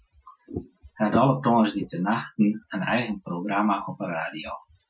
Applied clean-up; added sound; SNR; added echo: classical method Wiener filter.